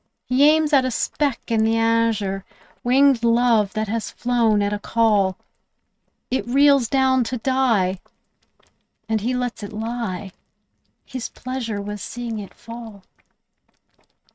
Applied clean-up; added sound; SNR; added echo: neural mask model RNNoise.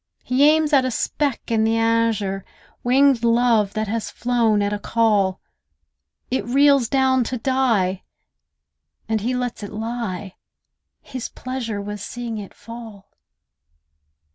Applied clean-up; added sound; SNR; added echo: none; none; none; none.